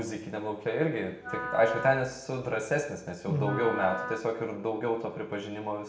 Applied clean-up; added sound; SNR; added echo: none; Wind instrument, woodwind instrument; 9 dB; reverberation time 0.5 s.